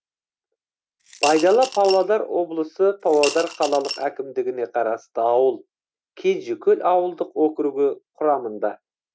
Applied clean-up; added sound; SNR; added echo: none; Coin (dropping) / Glass; 10 dB; none.